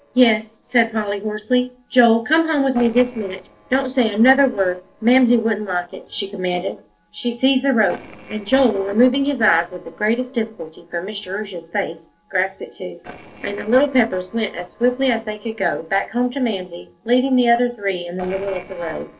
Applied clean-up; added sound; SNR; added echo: neural separator model SepFormer DNS4.